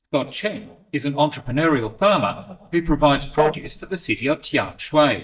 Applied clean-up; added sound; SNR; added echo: neural mask model DeepFilterNet 3.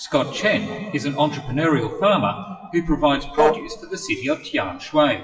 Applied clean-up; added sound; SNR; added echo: classical method WPE with log-MMSE.